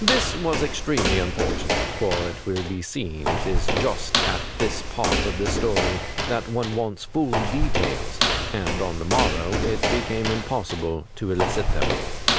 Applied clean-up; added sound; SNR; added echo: none; Walk, footsteps; -2 dB; none.